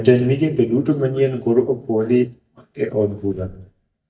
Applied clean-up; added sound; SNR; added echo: neural mask model DeepFilterNet 3.